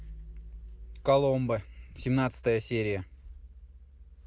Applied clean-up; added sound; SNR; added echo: none; none; none; none.